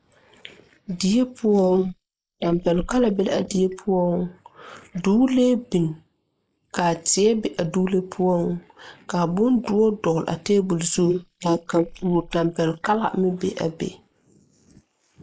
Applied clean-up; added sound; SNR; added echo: neural mask model Resemble Enhance denoiser.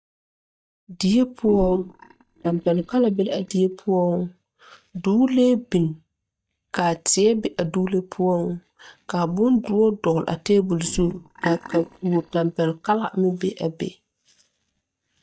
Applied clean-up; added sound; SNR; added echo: neural mask model DeepFilterNet 3.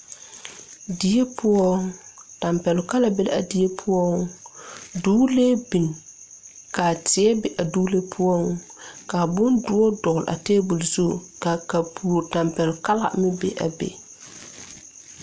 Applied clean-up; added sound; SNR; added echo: none; none; none; none.